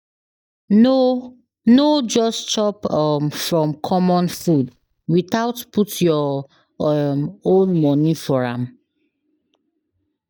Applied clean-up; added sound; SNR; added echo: neural mask model DeepFilterNet 3.